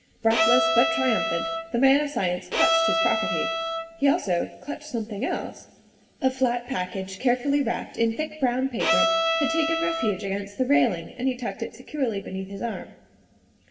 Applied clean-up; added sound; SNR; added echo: none; Bowed string instrument; -1 dB; reverberation time 1.6 s.